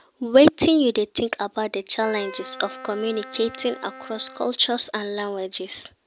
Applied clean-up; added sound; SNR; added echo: none; Wind instrument, woodwind instrument; 17 dB; none.